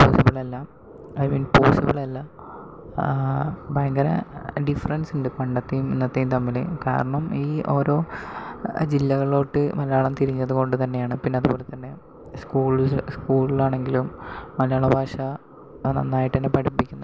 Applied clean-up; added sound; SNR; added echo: none; none; none; none.